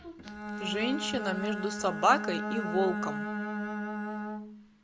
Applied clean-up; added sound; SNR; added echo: none; Bowed string instrument; 3 dB; none.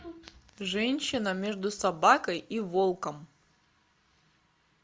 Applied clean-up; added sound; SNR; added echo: none; none; none; none.